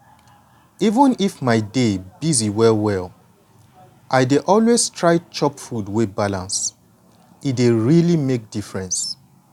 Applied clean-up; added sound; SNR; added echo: none; none; none; none.